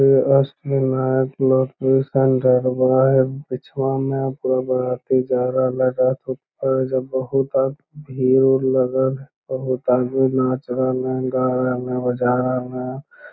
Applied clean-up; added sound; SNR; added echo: none; none; none; none.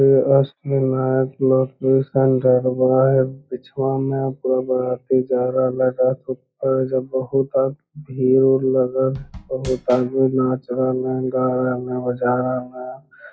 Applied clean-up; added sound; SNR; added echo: classical method log-MMSE.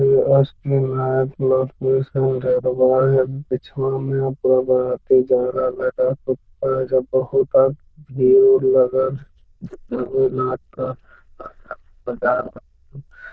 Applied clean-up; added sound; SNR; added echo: neural diffusion model UNIVERSE++.